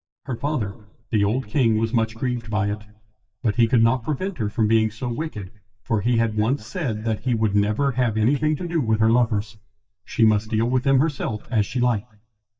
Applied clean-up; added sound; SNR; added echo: neural mask model DeepFilterNet 3.